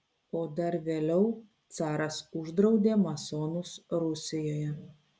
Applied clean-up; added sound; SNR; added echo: none; none; none; none.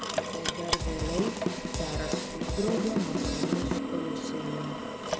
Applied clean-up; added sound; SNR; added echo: none; Drum / Drum kit + Drill; -4 dB; none.